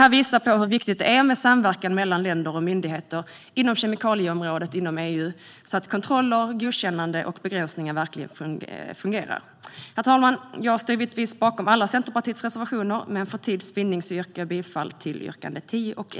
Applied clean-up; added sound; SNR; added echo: neural mask model Resemble Enhance denoiser.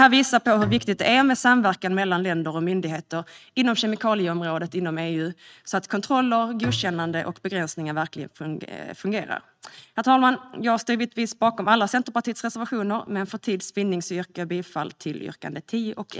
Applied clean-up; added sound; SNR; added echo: neural mask model RNNoise.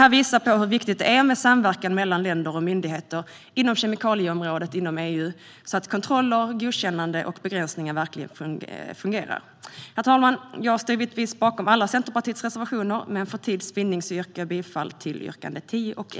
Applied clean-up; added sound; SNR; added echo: none; none; none; none.